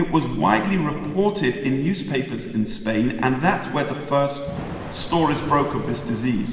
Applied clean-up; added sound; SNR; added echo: none; Thunder / Rain; 13 dB; reverberation time 1.6 s.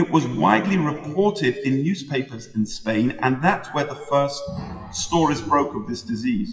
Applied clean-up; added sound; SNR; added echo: classical method WPE with log-MMSE.